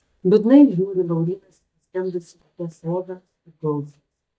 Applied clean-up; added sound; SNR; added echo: neural mask model DeepFilterNet 3.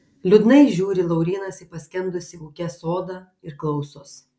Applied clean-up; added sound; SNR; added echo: none; none; none; none.